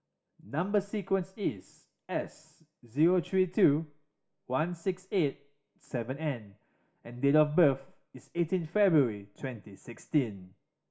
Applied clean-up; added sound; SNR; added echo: none; none; none; reverberation time 0.2 s.